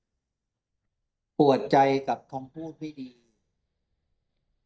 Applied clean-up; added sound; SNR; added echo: neural mask model DeepFilterNet 3.